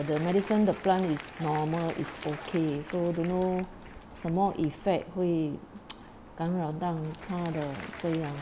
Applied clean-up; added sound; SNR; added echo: none; Applause; 16 dB; none.